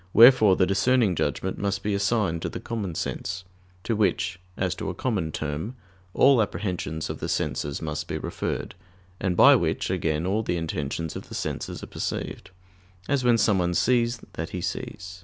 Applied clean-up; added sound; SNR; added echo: none; none; none; none.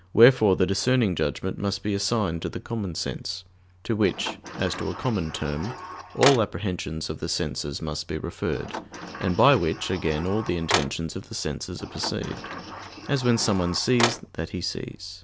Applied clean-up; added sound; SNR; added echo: none; Sliding door; 7 dB; none.